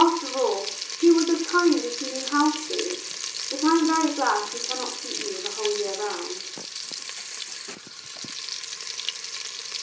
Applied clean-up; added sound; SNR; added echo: none; Frying (food); 7 dB; reverberation time 1.2 s.